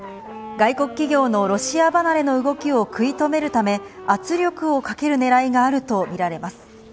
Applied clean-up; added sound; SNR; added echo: none; Bark + Wind instrument, woodwind instrument; 17 dB; none.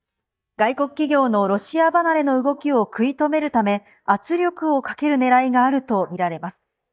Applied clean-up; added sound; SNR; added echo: neural mask model DeepFilterNet 3.